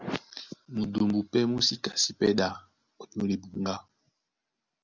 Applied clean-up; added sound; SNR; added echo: none; none; none; none.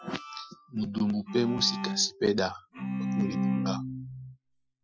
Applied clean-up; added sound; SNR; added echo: classical method Wiener filter.